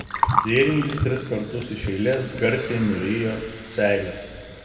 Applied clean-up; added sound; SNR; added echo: none; Gurgling; 6 dB; reverberation time 1.9 s.